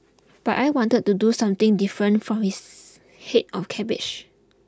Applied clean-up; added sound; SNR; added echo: none; none; none; none.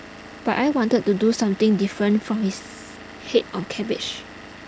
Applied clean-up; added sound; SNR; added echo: none; Engine / Vehicle; 17 dB; none.